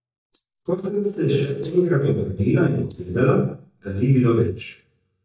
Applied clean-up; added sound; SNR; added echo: neural mask model DeepFilterNet 3.